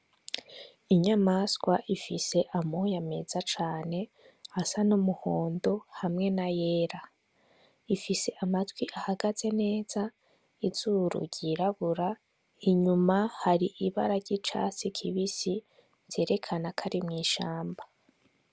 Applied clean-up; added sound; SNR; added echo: none; none; none; none.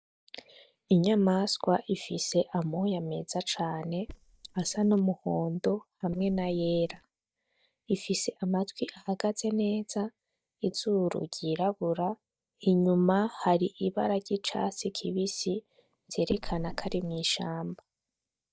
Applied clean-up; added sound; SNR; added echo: neural mask model DeepFilterNet 3.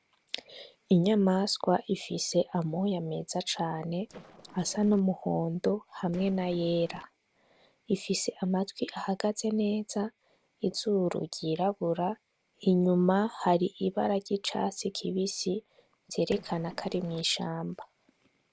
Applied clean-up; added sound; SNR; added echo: neural separator model SepFormer DNS4.